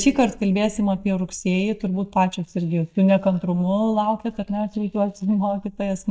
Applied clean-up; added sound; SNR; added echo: neural mask model DeepFilterNet 3.